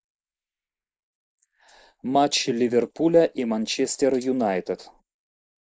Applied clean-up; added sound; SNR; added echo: neural mask model Resemble Enhance denoiser.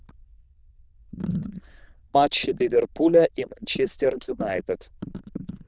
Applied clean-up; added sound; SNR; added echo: neural diffusion model UNIVERSE++.